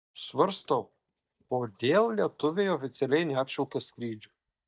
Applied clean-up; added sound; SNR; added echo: neural mask model DeepFilterNet 3.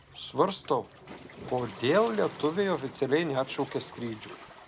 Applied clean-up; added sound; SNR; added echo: none; Waves, surf; 17 dB; none.